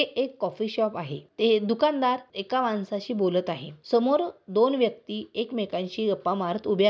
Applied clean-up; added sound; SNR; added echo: none; none; none; none.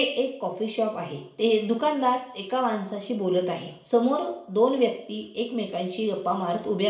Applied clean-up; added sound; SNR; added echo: none; none; none; reverberation time 0.6 s.